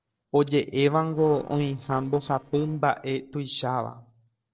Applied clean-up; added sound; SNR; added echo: neural separator model SepFormer DNS4.